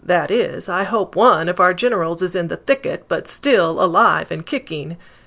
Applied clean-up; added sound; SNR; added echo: none; none; none; none.